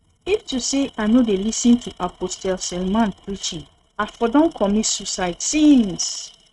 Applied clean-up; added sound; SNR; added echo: neural mask model RNNoise.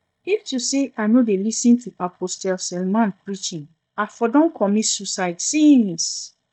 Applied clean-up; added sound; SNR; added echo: neural mask model DeepFilterNet 3.